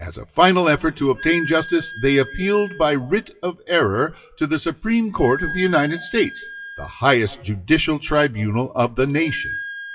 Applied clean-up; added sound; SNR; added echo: classical method WPE with log-MMSE.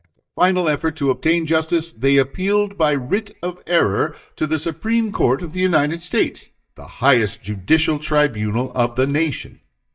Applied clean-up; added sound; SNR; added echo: neural mask model DeepFilterNet 3.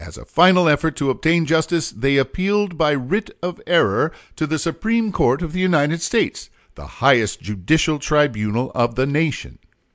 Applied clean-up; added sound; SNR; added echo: none; none; none; none.